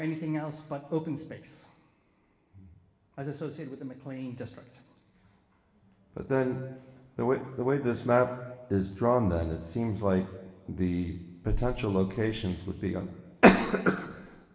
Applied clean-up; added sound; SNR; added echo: none; none; none; reverberation time 1.1 s.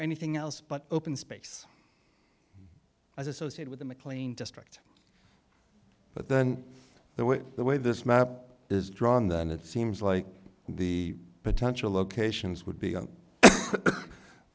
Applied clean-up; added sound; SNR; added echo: none; none; none; none.